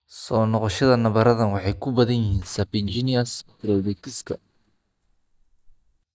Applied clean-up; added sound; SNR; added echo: neural mask model DeepFilterNet 3.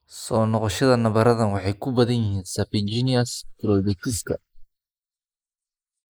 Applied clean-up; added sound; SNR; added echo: neural mask model Resemble Enhance denoiser.